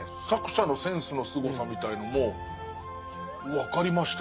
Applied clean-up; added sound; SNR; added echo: none; none; none; none.